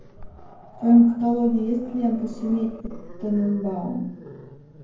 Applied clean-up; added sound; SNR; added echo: none; Growling; 17 dB; reverberation time 0.9 s.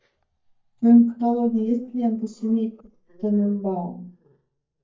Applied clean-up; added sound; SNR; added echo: neural mask model DeepFilterNet 3.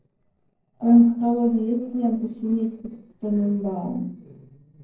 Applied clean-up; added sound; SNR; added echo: neural separator model SepFormer DNS4.